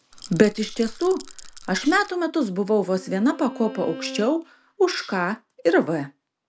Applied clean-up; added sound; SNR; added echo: none; Rattle / Rattle (instrument) + Bowed string instrument; 17 dB; none.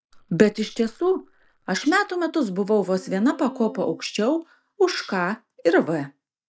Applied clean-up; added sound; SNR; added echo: neural mask model DeepFilterNet 3.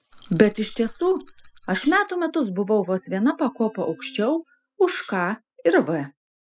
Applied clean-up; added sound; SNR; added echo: classical method spectral subtraction.